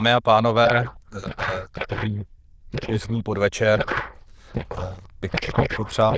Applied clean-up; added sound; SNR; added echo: neural diffusion model UNIVERSE++.